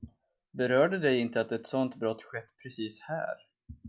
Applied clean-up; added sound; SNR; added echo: none; none; none; none.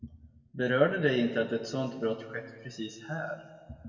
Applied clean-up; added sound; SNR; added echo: none; none; none; reverberation time 1.4 s.